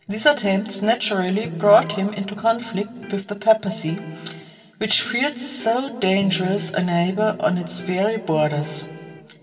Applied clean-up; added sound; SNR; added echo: none; Electric guitar; 16 dB; reverberation time 2.9 s.